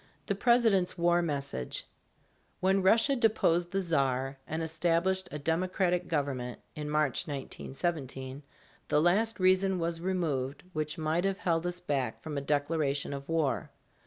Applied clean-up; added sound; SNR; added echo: none; none; none; none.